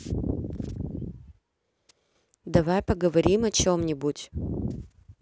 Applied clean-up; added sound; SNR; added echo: none; none; none; none.